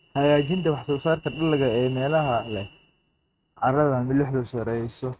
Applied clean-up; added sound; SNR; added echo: neural mask model RNNoise.